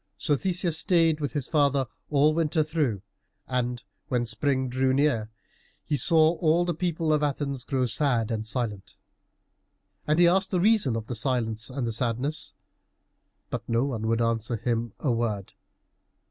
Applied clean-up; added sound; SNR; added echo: none; none; none; none.